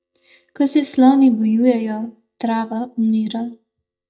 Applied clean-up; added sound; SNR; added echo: neural mask model DeepFilterNet 3.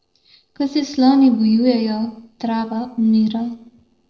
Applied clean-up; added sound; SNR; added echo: neural separator model SepFormer DNS4.